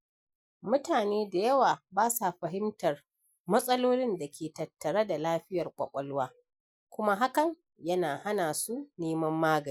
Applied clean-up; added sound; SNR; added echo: neural mask model Resemble Enhance denoiser.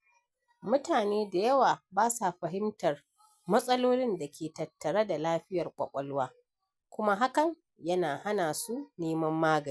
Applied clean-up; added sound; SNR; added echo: none; none; none; none.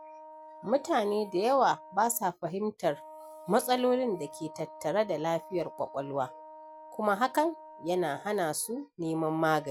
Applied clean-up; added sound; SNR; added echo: none; Wind instrument, woodwind instrument; 18 dB; none.